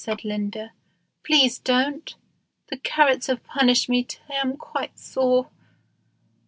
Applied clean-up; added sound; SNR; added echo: none; Tap / Glass; 14 dB; none.